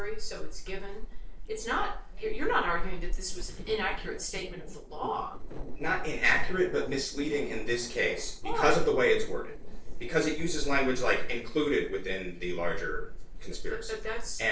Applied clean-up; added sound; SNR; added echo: neural separator model SepFormer DNS4.